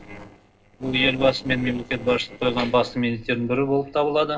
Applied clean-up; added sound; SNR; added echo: neural separator model SepFormer DNS4.